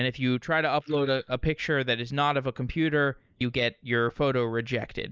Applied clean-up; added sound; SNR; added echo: neural mask model Resemble Enhance denoiser.